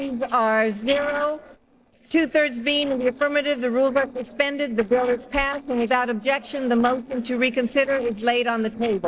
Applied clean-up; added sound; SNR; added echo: neural separator model SepFormer DNS4.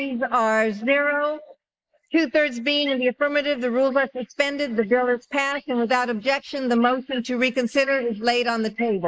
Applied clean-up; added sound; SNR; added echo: neural mask model Resemble Enhance denoiser.